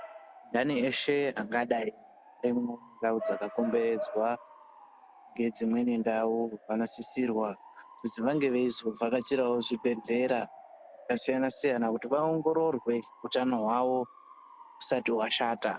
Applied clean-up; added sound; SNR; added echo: none; Bark / Motor vehicle (road) / Siren; 17 dB; none.